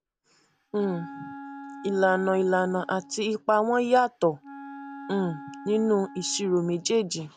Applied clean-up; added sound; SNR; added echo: none; Wind instrument, woodwind instrument; 17 dB; none.